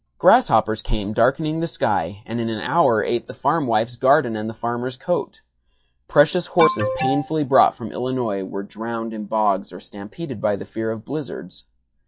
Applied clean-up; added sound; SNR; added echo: classical method log-MMSE.